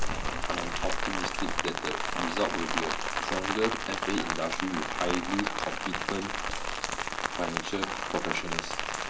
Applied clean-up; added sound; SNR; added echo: none; Rain; -4 dB; reverberation time 0.4 s.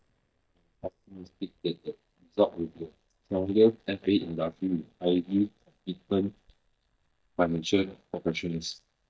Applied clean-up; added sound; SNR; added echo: neural mask model DeepFilterNet 3.